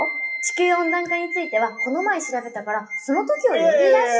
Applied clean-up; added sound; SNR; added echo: classical method WPE with log-MMSE.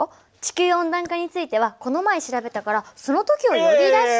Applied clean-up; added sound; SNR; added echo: none; none; none; none.